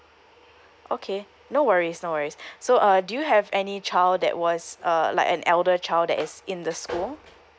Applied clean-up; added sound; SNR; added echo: none; none; none; none.